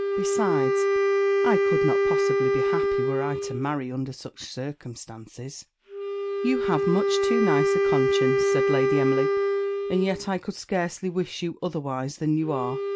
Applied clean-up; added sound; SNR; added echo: none; Wind instrument, woodwind instrument; -4 dB; none.